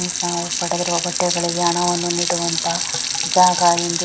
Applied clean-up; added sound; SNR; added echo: none; Sink (filling or washing) / Water tap, faucet; 2 dB; none.